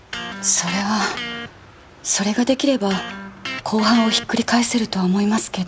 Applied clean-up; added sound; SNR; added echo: none; Electric guitar; 13 dB; none.